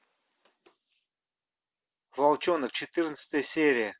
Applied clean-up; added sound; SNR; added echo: none; none; none; none.